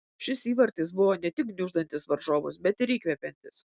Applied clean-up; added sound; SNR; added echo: none; none; none; none.